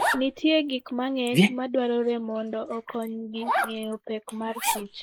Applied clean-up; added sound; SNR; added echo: neural mask model Resemble Enhance denoiser.